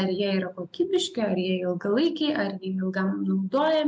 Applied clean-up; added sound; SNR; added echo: none; none; none; none.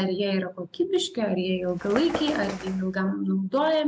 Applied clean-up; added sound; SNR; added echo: none; Bird; 12 dB; none.